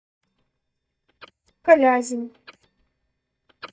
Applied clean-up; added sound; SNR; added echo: neural mask model DeepFilterNet 3.